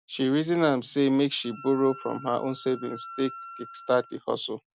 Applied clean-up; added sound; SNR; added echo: none; Wind instrument, woodwind instrument; 17 dB; none.